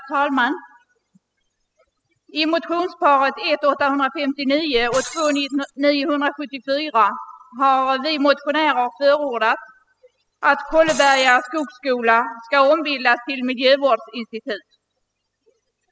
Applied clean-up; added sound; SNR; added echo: classical method spectral subtraction.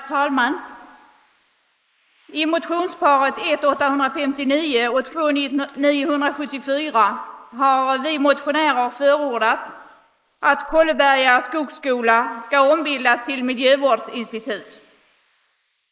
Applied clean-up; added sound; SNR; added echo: neural mask model Resemble Enhance denoiser.